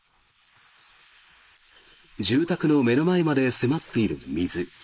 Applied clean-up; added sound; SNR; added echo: neural mask model Resemble Enhance denoiser.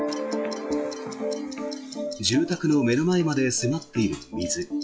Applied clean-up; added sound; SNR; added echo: classical method log-MMSE.